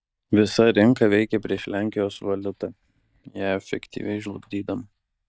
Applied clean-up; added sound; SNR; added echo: neural mask model DeepFilterNet 3.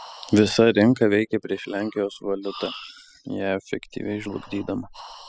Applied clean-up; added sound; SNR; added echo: classical method spectral subtraction.